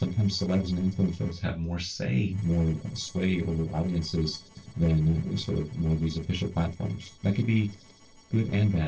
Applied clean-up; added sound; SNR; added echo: neural separator model SepFormer DNS4.